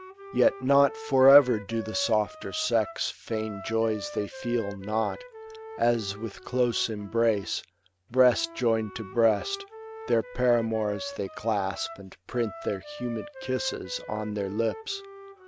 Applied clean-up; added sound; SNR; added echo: none; Wind instrument, woodwind instrument; 15 dB; none.